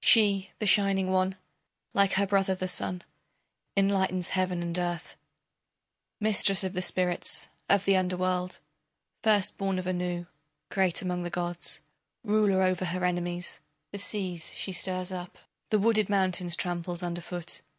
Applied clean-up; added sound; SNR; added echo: none; none; none; none.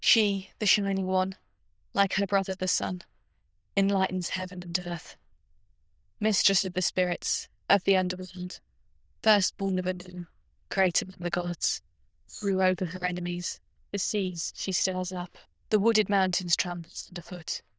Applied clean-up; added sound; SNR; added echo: neural diffusion model UNIVERSE++.